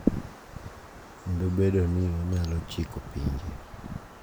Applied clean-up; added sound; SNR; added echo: none; Wind; 7 dB; none.